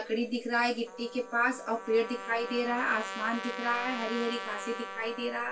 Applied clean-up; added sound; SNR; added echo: none; Trumpet; 10 dB; reverberation time 0.1 s.